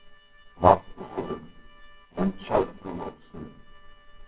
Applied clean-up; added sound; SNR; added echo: neural separator model SepFormer WHAMR!.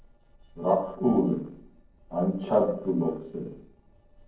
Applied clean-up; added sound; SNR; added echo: neural separator model SepFormer DNS4.